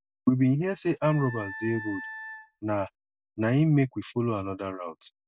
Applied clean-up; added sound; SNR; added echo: none; Wind instrument, woodwind instrument; 14 dB; none.